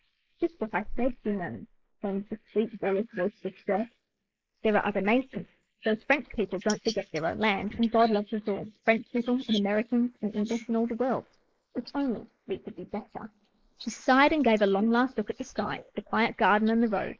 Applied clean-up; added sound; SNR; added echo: neural mask model Resemble Enhance denoiser.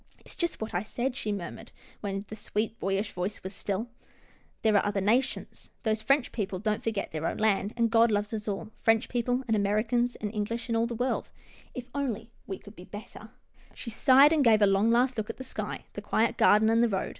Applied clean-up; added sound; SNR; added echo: none; none; none; none.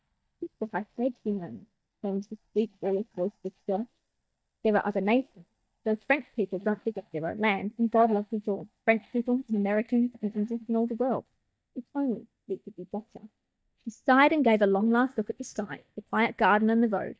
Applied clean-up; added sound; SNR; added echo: neural mask model DeepFilterNet 3.